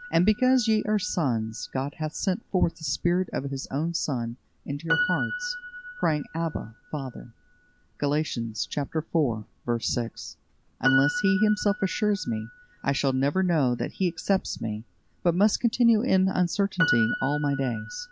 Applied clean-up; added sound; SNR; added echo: none; Piano; 10 dB; none.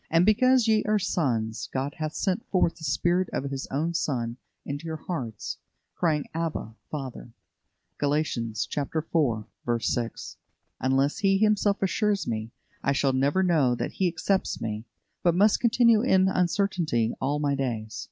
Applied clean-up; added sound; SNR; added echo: none; none; none; none.